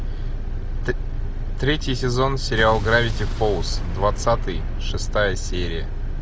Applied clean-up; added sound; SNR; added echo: none; Explosion; 14 dB; none.